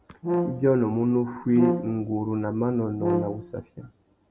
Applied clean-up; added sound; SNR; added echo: none; Brass instrument; 4 dB; none.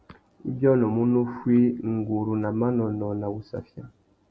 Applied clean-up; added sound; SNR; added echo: none; none; none; none.